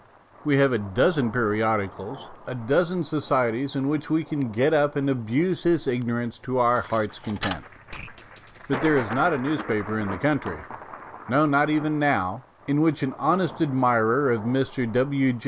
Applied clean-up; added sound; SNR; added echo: none; Coin (dropping) + Thunder; 15 dB; none.